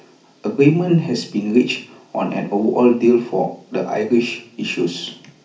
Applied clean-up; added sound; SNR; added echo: none; none; none; reverberation time 0.4 s.